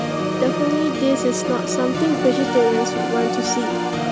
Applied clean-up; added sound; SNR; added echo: none; Organ; 1 dB; none.